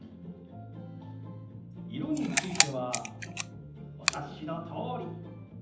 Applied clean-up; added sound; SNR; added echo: none; Camera; -4 dB; reverberation time 0.8 s.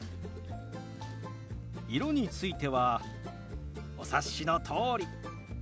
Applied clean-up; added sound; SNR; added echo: none; none; none; none.